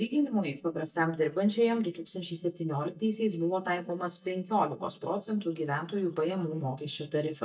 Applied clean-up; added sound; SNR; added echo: neural mask model DeepFilterNet 3.